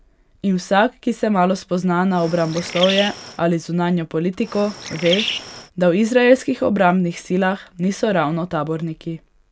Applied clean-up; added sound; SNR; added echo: none; Bird; 8 dB; none.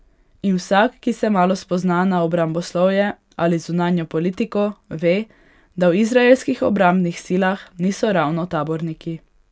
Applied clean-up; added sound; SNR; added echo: none; none; none; none.